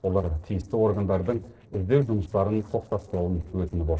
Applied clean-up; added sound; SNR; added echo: neural separator model SepFormer DNS4.